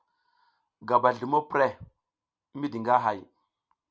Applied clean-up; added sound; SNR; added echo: none; none; none; none.